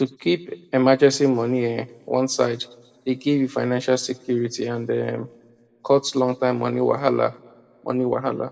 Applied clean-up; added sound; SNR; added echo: none; none; none; reverberation time 0.8 s.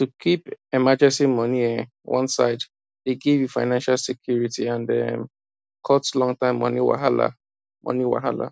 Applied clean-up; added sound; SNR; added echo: none; none; none; none.